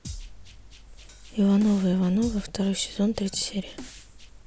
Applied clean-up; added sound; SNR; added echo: none; Drum kit; 17 dB; none.